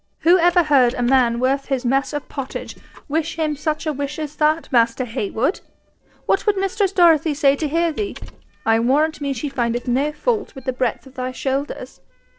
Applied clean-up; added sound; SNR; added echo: neural separator model SepFormer DNS4.